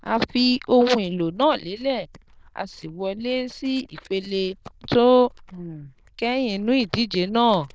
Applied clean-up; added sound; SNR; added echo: neural diffusion model UNIVERSE++.